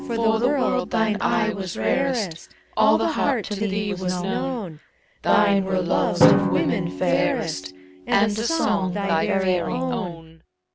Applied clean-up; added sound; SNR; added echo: none; Drum; 8 dB; none.